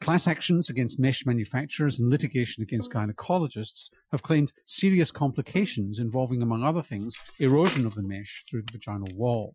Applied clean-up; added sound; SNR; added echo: classical method Wiener filter.